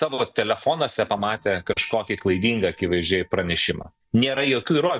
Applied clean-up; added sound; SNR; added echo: neural mask model DeepFilterNet 3.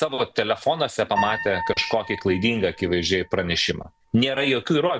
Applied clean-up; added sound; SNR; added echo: none; Piano; 12 dB; none.